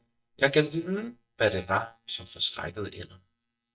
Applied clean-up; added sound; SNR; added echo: neural mask model DeepFilterNet 3.